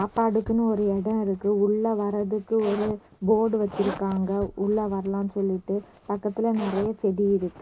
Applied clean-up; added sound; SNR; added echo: none; Zipper (clothing); 16 dB; reverberation time 0.3 s.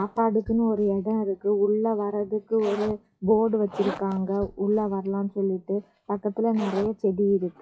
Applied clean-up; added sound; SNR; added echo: classical method WPE with log-MMSE.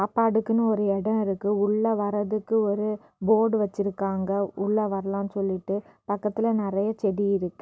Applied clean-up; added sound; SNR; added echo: none; none; none; none.